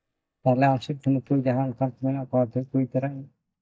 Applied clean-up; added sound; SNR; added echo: neural mask model DeepFilterNet 3.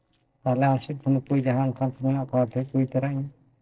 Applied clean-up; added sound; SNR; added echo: neural separator model SepFormer DNS4.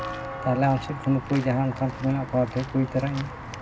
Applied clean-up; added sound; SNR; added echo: none; Walk, footsteps / Bell; 10 dB; reverberation time 0.4 s.